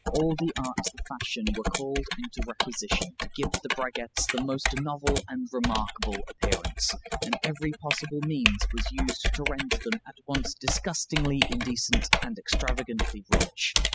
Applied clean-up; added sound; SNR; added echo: classical method spectral subtraction.